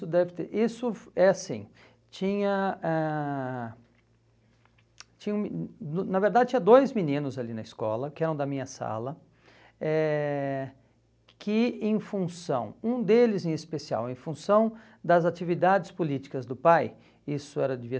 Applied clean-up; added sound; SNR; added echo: none; none; none; none.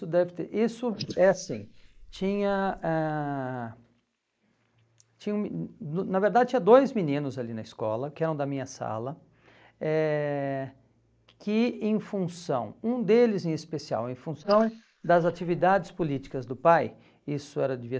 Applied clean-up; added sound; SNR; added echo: neural mask model Resemble Enhance denoiser.